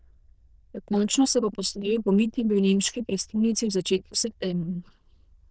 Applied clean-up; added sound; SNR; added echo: neural diffusion model UNIVERSE++.